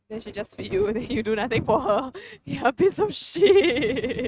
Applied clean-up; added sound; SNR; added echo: neural mask model RNNoise.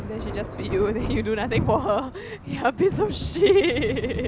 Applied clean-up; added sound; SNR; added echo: none; Thunder; 7 dB; none.